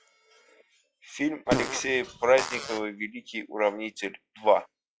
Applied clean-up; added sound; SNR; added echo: classical method log-MMSE.